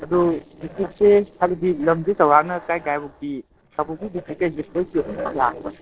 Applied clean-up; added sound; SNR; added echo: neural separator model SepFormer DNS4.